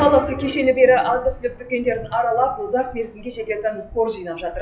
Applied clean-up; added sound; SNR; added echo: classical method WPE with log-MMSE.